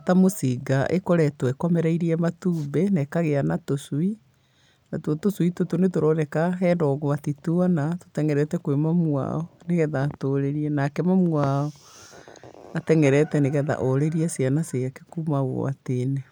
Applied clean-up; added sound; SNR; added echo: none; none; none; none.